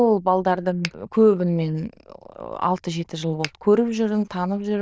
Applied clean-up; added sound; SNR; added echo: neural diffusion model UNIVERSE++.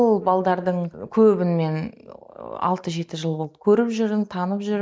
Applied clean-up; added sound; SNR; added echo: neural mask model DeepFilterNet 3.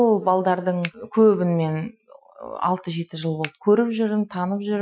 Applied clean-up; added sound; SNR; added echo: classical method Wiener filter.